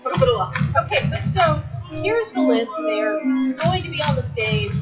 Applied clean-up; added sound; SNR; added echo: classical method WPE with log-MMSE.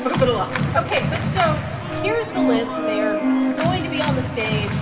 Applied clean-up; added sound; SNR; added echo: none; Organ; -2 dB; reverberation time 2.4 s.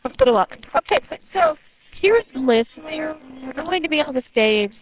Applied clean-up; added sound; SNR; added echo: neural separator model SepFormer WHAMR!.